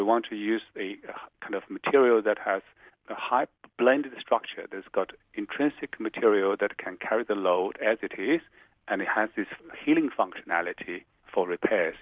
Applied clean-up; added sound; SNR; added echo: none; none; none; none.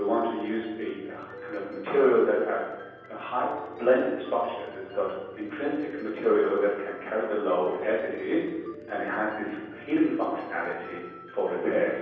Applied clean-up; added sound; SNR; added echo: none; Piano; 17 dB; reverberation time 1.1 s.